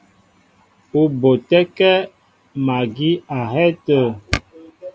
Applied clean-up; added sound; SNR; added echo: none; none; none; none.